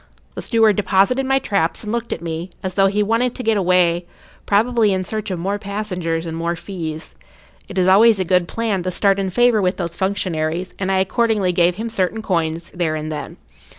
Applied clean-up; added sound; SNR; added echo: none; none; none; none.